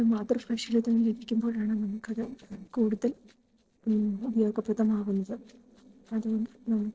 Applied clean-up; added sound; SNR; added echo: neural separator model SepFormer DNS4.